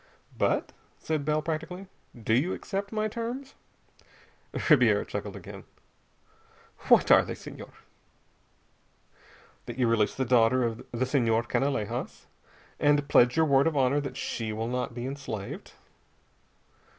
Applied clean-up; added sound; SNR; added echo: none; none; none; none.